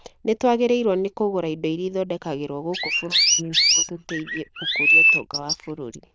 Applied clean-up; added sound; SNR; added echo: neural diffusion model UNIVERSE++.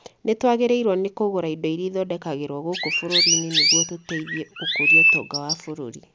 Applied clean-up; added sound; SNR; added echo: none; Chirp, tweet; -5 dB; none.